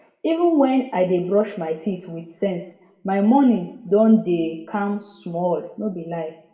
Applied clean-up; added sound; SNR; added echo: none; none; none; reverberation time 0.6 s.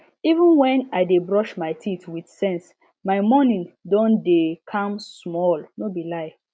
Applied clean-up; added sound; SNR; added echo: none; none; none; none.